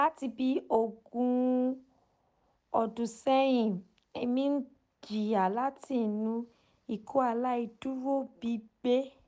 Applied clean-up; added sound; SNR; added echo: none; none; none; none.